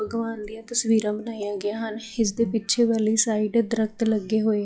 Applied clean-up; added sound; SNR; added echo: classical method log-MMSE.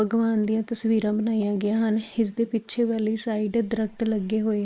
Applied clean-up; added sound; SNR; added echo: neural mask model Resemble Enhance denoiser.